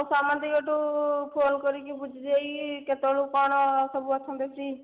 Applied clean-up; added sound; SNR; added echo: none; none; none; none.